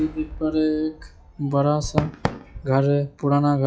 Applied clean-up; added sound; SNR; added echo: classical method log-MMSE.